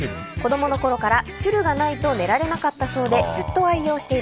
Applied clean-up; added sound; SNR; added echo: none; none; none; none.